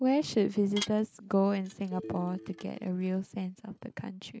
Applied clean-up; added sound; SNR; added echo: neural mask model RNNoise.